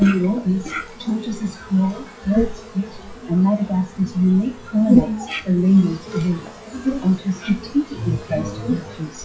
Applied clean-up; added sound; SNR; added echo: classical method WPE with log-MMSE.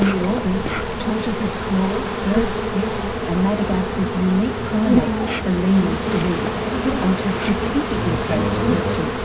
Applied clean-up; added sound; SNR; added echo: none; Insect; 0 dB; reverberation time 0.4 s.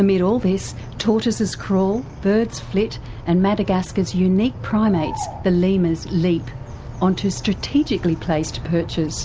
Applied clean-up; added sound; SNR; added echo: none; none; none; none.